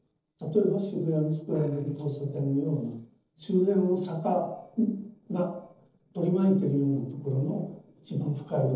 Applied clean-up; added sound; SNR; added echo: neural separator model SepFormer DNS4.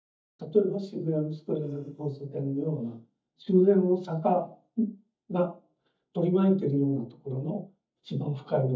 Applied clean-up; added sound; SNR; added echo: neural mask model DeepFilterNet 3.